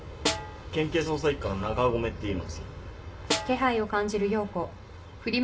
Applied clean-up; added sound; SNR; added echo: none; Snare drum; 7 dB; reverberation time 0.4 s.